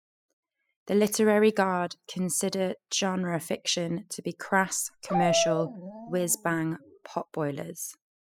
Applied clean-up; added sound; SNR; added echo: classical method spectral subtraction.